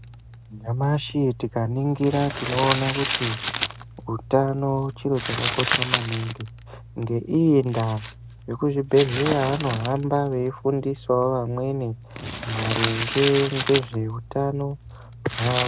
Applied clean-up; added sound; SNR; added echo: none; Crumpling, crinkling; 7 dB; none.